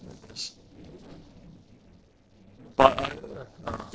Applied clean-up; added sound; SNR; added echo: neural separator model SepFormer DNS4.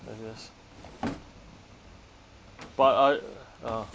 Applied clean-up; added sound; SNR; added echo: none; Drawer open or close; 14 dB; none.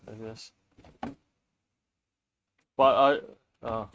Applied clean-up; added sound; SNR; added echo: neural mask model RNNoise.